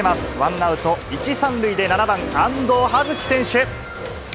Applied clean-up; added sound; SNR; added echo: none; Organ; 16 dB; none.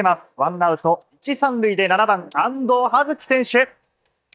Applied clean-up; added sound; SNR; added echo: neural mask model DeepFilterNet 3.